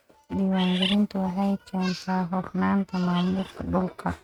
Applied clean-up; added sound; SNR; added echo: neural mask model RNNoise.